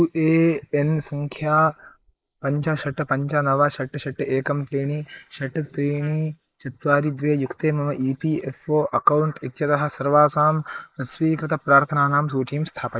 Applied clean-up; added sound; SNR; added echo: neural mask model Resemble Enhance denoiser.